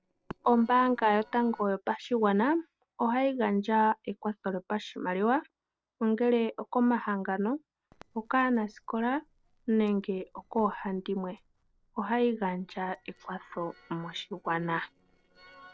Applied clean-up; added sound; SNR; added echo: neural separator model SepFormer DNS4.